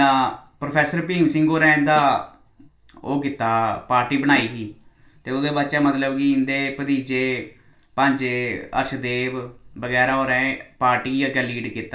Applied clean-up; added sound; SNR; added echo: neural separator model SepFormer DNS4.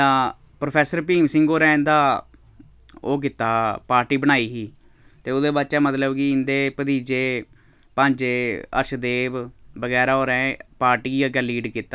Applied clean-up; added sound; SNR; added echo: none; none; none; none.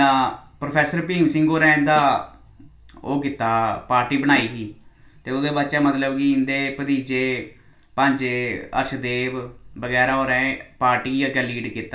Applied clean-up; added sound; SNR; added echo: none; Snare drum; 20 dB; reverberation time 0.4 s.